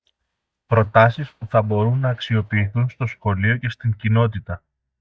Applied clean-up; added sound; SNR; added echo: neural mask model DeepFilterNet 3.